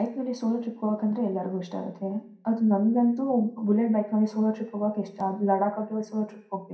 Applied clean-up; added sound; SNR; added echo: none; none; none; reverberation time 0.5 s.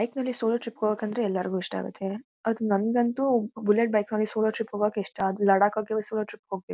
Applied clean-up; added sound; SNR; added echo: none; none; none; none.